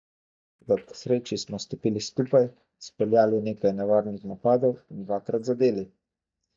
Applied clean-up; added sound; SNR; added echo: neural mask model DeepFilterNet 3.